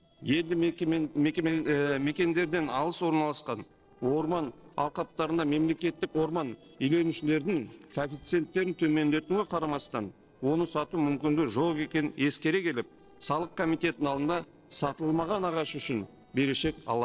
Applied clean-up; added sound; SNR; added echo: neural separator model SepFormer DNS4.